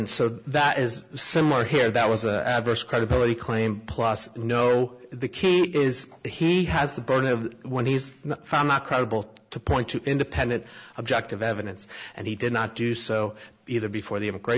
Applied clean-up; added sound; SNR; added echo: none; none; none; none.